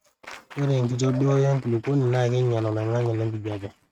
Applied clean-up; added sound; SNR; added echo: neural mask model RNNoise.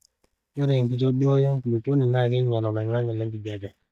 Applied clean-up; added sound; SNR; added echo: neural mask model DeepFilterNet 3.